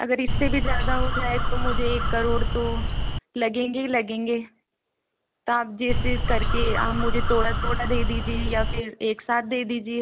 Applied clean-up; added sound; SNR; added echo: none; Crow; -5 dB; none.